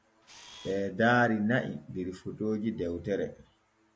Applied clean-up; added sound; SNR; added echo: none; Camera; 20 dB; none.